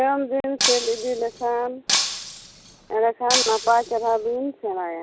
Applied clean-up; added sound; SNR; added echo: none; Shatter; 3 dB; none.